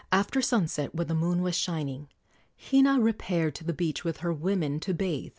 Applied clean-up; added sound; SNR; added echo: none; none; none; none.